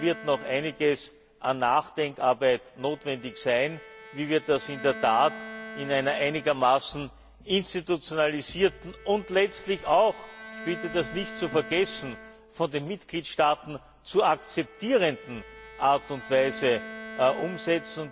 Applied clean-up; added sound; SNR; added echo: none; Bowed string instrument; 16 dB; none.